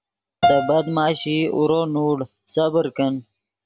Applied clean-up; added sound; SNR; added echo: none; Piano; 6 dB; none.